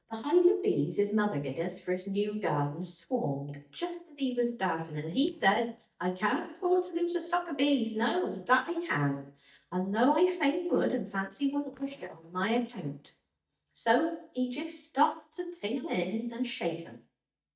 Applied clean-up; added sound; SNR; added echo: neural mask model DeepFilterNet 3.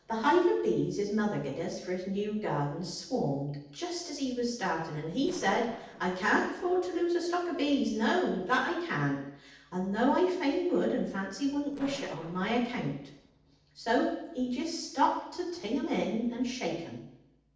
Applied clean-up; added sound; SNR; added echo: neural separator model SepFormer DNS4.